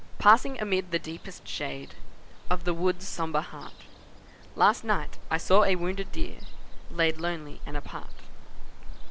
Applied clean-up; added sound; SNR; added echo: none; Ocean; -3 dB; none.